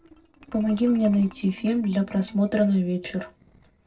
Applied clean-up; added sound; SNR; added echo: neural separator model SepFormer DNS4.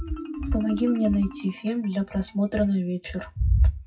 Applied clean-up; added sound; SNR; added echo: classical method WPE with log-MMSE.